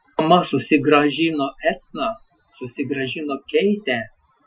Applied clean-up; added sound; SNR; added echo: classical method Wiener filter.